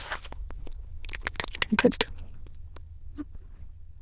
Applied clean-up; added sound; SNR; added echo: neural diffusion model UNIVERSE++.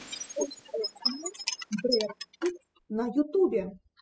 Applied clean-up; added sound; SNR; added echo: classical method spectral subtraction.